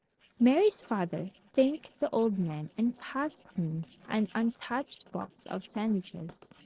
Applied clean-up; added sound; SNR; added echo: neural separator model SepFormer DNS4.